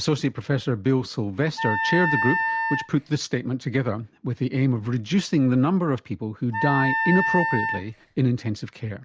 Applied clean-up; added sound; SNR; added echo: none; Wind instrument, woodwind instrument; 1 dB; none.